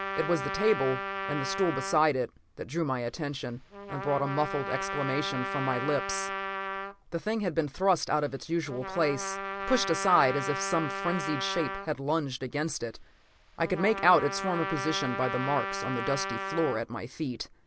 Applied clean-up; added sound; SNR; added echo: none; Trumpet; 6 dB; none.